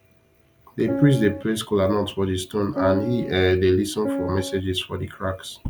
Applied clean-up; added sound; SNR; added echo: none; Piano; 5 dB; none.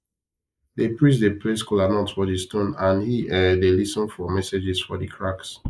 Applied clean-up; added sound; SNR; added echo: neural mask model Resemble Enhance denoiser.